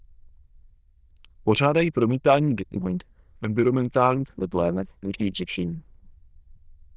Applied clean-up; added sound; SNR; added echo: neural diffusion model UNIVERSE++.